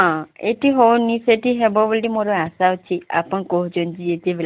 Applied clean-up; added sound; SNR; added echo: none; none; none; none.